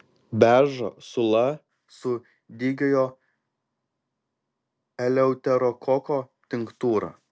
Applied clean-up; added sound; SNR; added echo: none; none; none; none.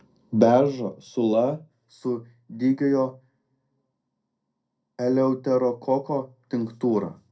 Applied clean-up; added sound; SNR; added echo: none; none; none; reverberation time 0.2 s.